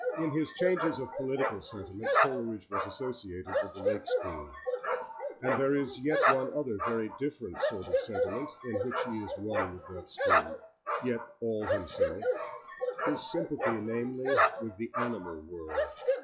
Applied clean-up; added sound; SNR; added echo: classical method log-MMSE.